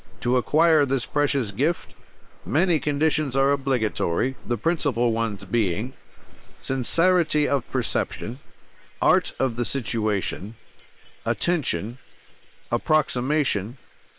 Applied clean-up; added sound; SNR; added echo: neural separator model SepFormer WHAM!.